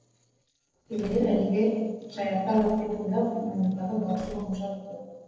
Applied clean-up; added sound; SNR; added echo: neural separator model SepFormer DNS4.